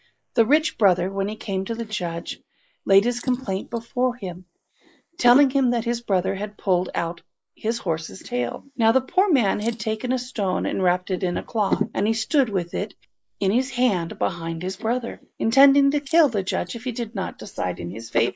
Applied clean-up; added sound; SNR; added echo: neural mask model Resemble Enhance denoiser.